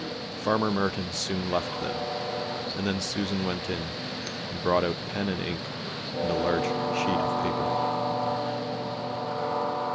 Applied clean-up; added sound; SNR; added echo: none; Train; -2 dB; none.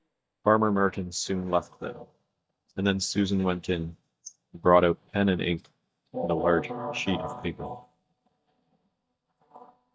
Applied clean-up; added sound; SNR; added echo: neural mask model DeepFilterNet 3.